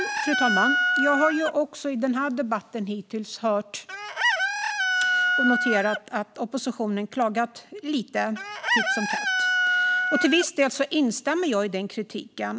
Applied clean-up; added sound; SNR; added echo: none; Chicken, rooster; 1 dB; none.